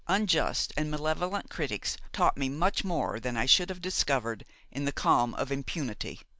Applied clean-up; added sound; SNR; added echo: none; none; none; none.